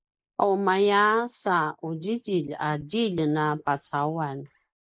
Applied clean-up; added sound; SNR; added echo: neural mask model Resemble Enhance denoiser.